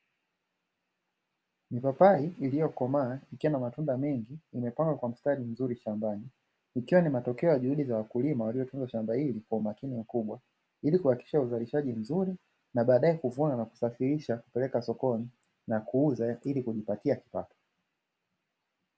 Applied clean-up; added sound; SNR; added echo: none; none; none; none.